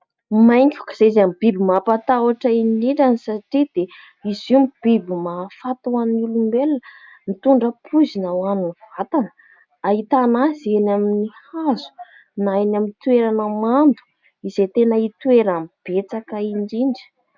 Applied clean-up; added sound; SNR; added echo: none; none; none; none.